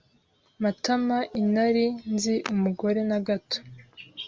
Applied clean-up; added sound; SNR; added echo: none; none; none; none.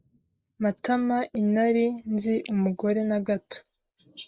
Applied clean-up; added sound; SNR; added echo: neural mask model Resemble Enhance denoiser.